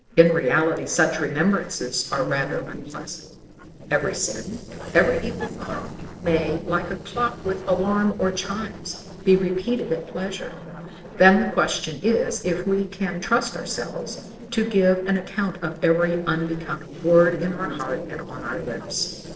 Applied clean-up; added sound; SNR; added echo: neural separator model SepFormer DNS4.